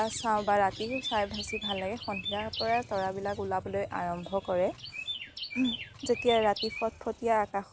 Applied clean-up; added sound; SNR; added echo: none; Chirp, tweet; 10 dB; none.